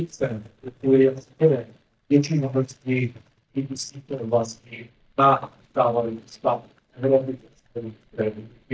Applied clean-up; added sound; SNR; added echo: neural mask model DeepFilterNet 3.